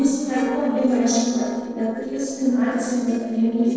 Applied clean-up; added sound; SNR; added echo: neural separator model SepFormer DNS4.